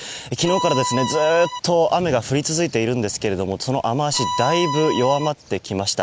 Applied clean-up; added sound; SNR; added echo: none; Bowed string instrument; 5 dB; none.